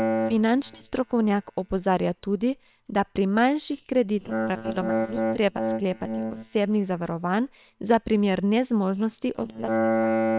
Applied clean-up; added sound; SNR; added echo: neural separator model SepFormer WHAM!.